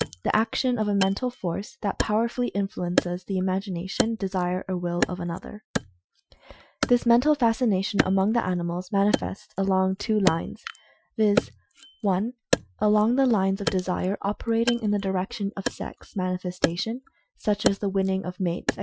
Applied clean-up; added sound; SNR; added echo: classical method Wiener filter.